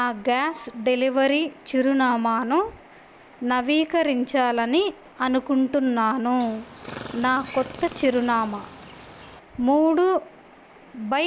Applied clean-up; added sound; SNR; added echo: none; Chirp, tweet; 16 dB; none.